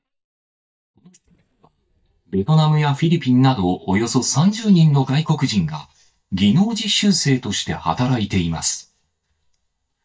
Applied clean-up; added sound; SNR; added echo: neural mask model DeepFilterNet 3.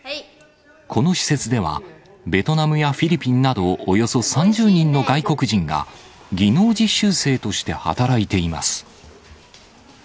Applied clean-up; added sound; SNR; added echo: none; none; none; none.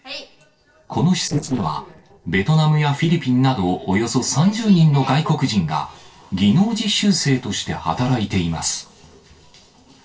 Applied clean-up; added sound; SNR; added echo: neural separator model SepFormer DNS4.